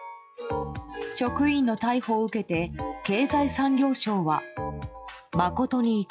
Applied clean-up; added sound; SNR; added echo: classical method log-MMSE.